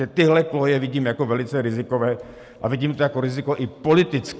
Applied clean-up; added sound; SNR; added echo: none; none; none; none.